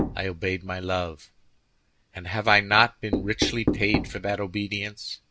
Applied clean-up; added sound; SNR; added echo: none; Knock; 6 dB; none.